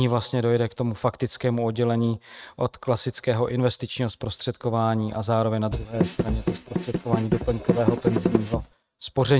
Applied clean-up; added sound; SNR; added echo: neural mask model RNNoise.